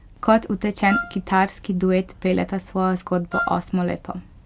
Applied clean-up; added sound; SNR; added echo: none; Wind instrument, woodwind instrument; 7 dB; none.